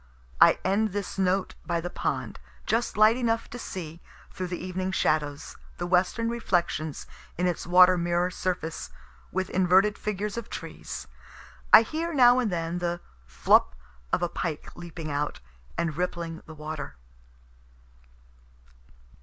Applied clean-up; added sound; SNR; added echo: none; none; none; none.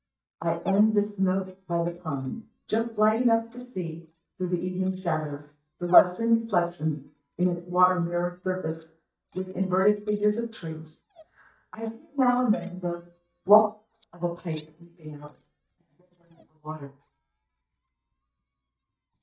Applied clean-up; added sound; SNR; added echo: neural mask model DeepFilterNet 3.